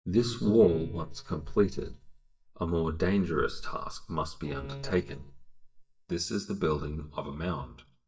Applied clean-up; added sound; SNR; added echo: neural mask model DeepFilterNet 3.